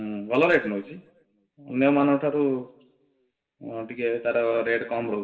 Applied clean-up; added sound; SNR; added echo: none; none; none; reverberation time 0.6 s.